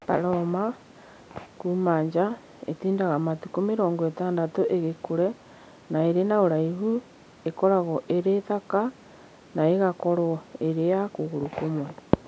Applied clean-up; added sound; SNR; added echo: none; none; none; none.